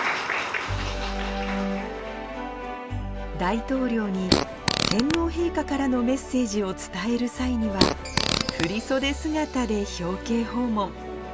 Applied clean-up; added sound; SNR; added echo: none; Fart; -1 dB; none.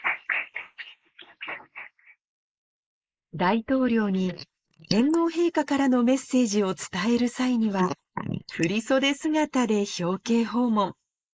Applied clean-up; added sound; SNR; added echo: neural mask model Resemble Enhance denoiser.